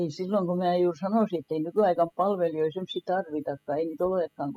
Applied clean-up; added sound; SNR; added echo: classical method spectral subtraction.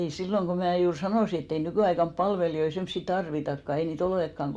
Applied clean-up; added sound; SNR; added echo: none; none; none; none.